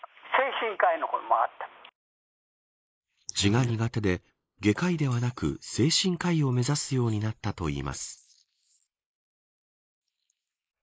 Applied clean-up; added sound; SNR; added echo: neural mask model Resemble Enhance denoiser.